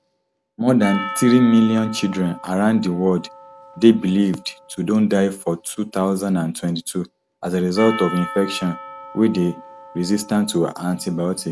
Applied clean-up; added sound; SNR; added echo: none; Percussion; 16 dB; none.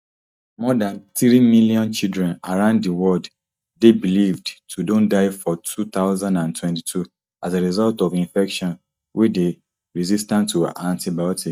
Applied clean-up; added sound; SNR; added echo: neural mask model DeepFilterNet 3.